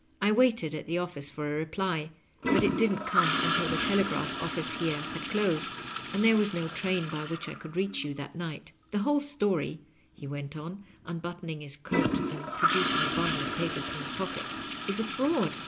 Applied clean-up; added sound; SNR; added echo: none; Toilet flush / Gurgling; 2 dB; none.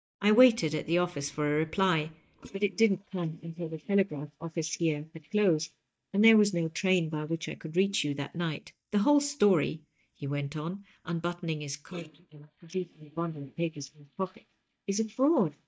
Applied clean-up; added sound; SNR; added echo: neural mask model DeepFilterNet 3.